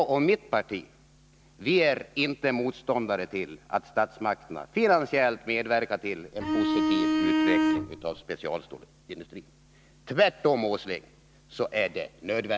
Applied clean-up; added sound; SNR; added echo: none; Bowed string instrument; -3 dB; none.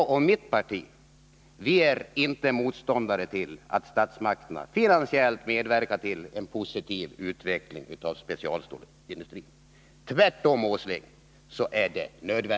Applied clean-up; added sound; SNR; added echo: none; none; none; none.